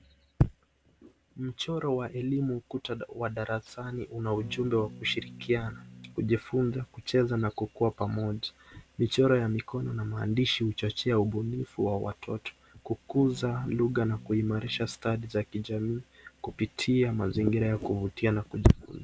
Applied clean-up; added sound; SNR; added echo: none; Electric guitar / Strum; 16 dB; none.